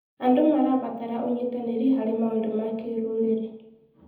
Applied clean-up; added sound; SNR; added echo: none; none; none; reverberation time 0.9 s.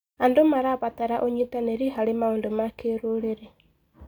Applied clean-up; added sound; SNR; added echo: none; none; none; none.